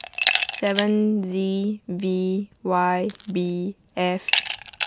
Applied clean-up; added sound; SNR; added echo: none; Glass; 6 dB; none.